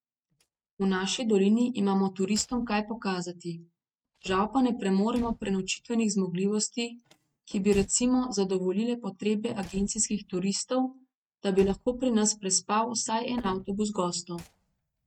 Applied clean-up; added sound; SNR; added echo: neural mask model RNNoise.